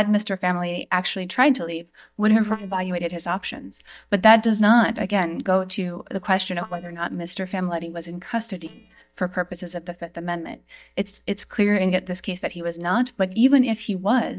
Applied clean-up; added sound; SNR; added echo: neural mask model DeepFilterNet 3.